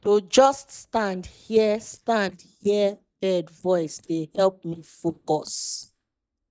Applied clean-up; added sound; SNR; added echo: neural mask model DeepFilterNet 3.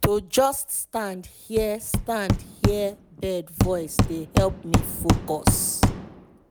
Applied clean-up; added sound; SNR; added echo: none; Hammer; -1 dB; none.